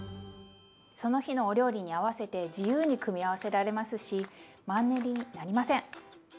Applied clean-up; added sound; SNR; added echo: none; none; none; none.